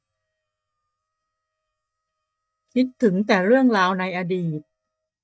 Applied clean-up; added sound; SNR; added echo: neural mask model DeepFilterNet 3.